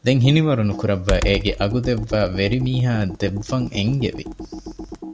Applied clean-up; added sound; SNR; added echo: none; Computer keyboard; 9 dB; none.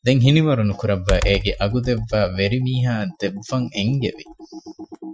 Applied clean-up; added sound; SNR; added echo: classical method Wiener filter.